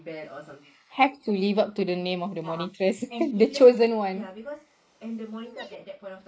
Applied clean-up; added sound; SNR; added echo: neural mask model Resemble Enhance denoiser.